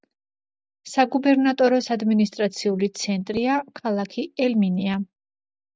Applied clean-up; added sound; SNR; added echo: none; none; none; none.